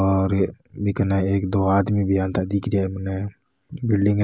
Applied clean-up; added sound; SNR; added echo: none; none; none; none.